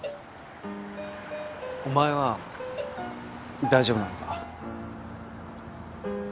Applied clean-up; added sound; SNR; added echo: none; Cowbell; 16 dB; none.